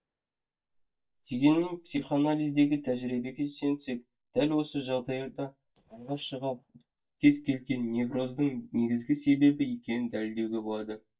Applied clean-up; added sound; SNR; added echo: neural mask model DeepFilterNet 3.